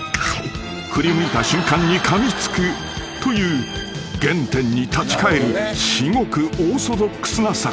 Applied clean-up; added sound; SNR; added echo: none; none; none; none.